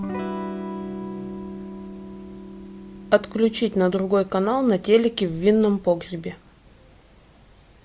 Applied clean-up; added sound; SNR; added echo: none; Electric guitar / Strum; 12 dB; none.